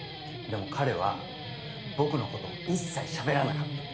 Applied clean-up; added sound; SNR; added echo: none; Guitar; 5 dB; reverberation time 1.8 s.